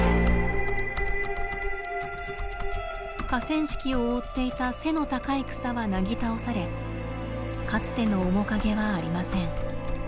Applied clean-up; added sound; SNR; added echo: none; Typing; 5 dB; none.